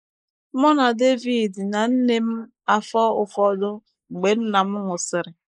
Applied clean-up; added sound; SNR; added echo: neural mask model Resemble Enhance denoiser.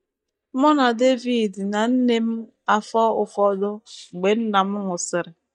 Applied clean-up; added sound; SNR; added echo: neural mask model DeepFilterNet 3.